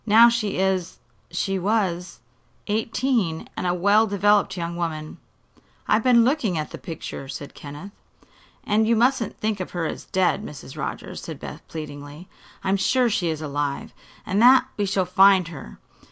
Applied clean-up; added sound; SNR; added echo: none; none; none; none.